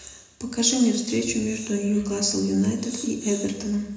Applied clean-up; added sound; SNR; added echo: none; none; none; reverberation time 0.9 s.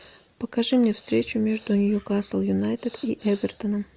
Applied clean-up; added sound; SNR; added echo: none; none; none; none.